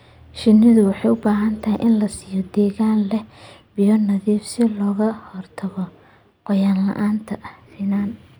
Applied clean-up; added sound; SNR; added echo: none; none; none; none.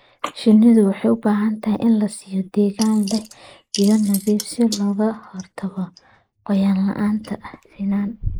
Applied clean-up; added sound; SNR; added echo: neural mask model Resemble Enhance denoiser.